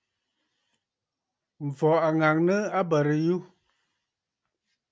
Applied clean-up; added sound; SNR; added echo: none; none; none; none.